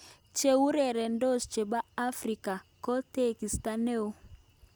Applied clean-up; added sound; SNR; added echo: none; none; none; none.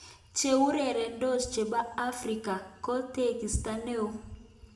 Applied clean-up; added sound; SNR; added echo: none; none; none; reverberation time 0.7 s.